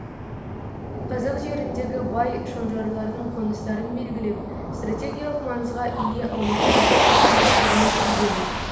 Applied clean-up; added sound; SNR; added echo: none; Motor vehicle (road); -4 dB; reverberation time 0.8 s.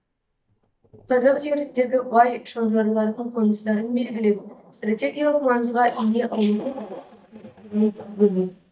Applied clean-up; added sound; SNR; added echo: neural mask model DeepFilterNet 3.